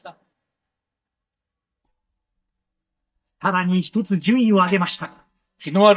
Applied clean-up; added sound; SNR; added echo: neural mask model DeepFilterNet 3.